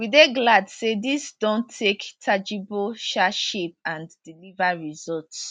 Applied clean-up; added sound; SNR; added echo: none; none; none; none.